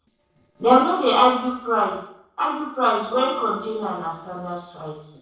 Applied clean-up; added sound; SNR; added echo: neural separator model SepFormer DNS4.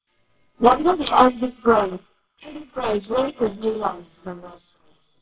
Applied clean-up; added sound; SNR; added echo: neural separator model SepFormer WHAMR!.